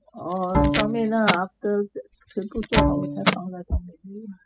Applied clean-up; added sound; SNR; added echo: classical method spectral subtraction.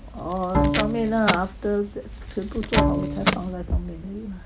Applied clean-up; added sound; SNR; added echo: none; Bowed string instrument + Packing tape, duct tape; 0 dB; none.